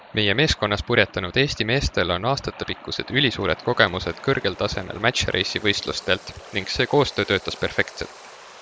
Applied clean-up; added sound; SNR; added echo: none; Waves, surf; 20 dB; none.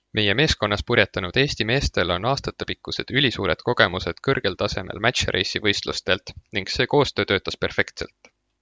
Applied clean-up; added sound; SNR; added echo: none; none; none; none.